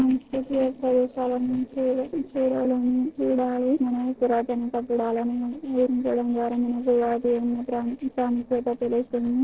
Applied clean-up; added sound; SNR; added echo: neural separator model SepFormer DNS4.